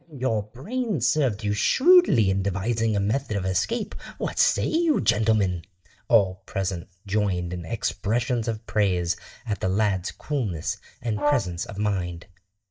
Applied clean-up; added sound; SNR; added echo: neural mask model DeepFilterNet 3.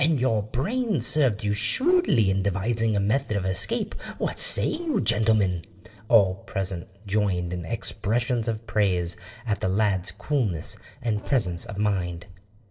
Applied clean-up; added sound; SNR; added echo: neural separator model SepFormer DNS4.